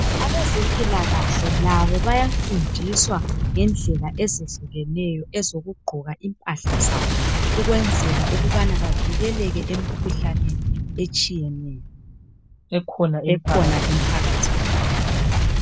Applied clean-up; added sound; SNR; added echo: none; Boom; -4 dB; none.